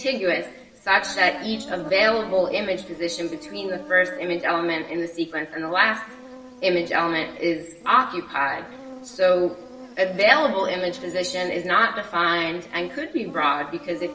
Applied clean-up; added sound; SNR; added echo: none; Insect; 18 dB; reverberation time 0.8 s.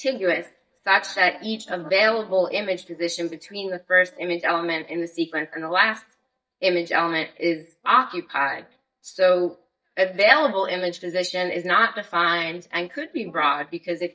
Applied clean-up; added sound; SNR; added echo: neural mask model DeepFilterNet 3.